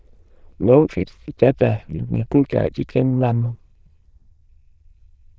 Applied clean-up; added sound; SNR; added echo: neural diffusion model UNIVERSE++.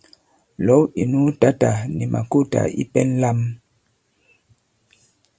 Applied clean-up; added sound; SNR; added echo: none; none; none; none.